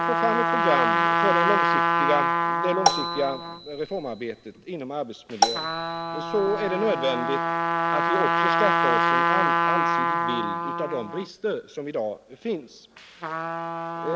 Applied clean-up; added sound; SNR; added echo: none; Trumpet + Marimba, xylophone; -5 dB; none.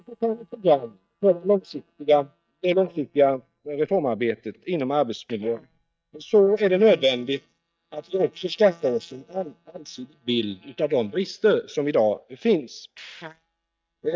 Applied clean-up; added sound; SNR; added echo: neural mask model DeepFilterNet 3.